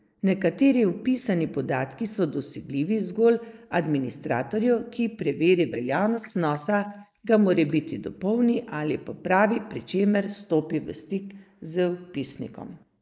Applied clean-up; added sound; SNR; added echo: neural mask model Resemble Enhance denoiser.